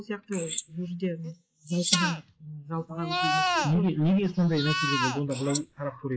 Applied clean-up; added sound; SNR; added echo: neural mask model Resemble Enhance denoiser.